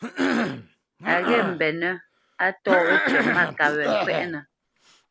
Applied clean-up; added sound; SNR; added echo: none; Cough; 0 dB; none.